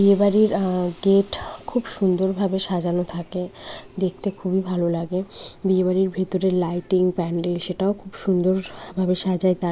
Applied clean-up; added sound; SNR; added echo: none; none; none; none.